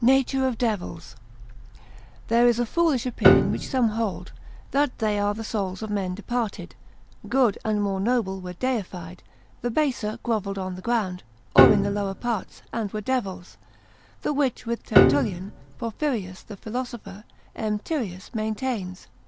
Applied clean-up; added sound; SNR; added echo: none; Piano; -3 dB; none.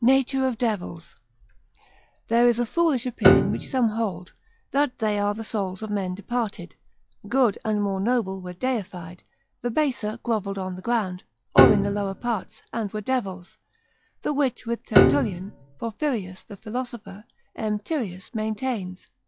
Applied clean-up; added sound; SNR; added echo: classical method log-MMSE.